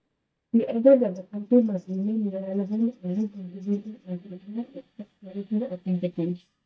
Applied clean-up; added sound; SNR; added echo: neural mask model DeepFilterNet 3.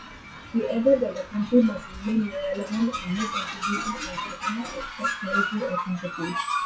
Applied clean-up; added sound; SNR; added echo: classical method WPE with log-MMSE.